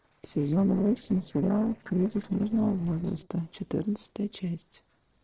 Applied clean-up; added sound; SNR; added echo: neural separator model SepFormer DNS4.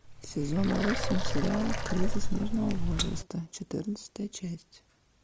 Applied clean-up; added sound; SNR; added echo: none; Water; -4 dB; none.